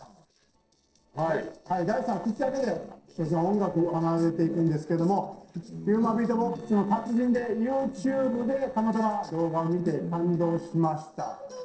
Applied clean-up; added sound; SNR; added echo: neural separator model SepFormer DNS4.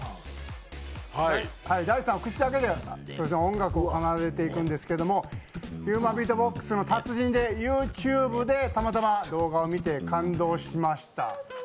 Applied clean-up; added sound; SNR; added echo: none; none; none; none.